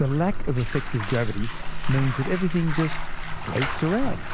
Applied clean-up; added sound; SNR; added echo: none; Bathtub (filling or washing); 1 dB; none.